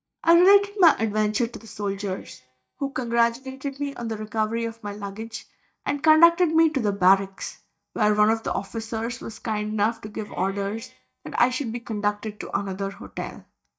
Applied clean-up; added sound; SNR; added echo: neural mask model DeepFilterNet 3.